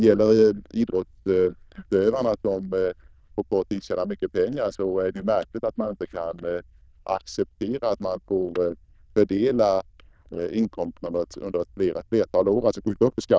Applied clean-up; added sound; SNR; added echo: neural diffusion model UNIVERSE++.